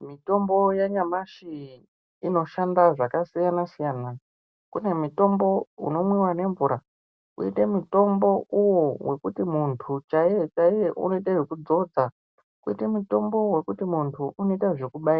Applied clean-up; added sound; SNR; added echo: none; none; none; none.